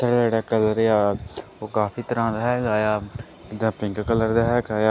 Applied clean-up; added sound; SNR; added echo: none; none; none; none.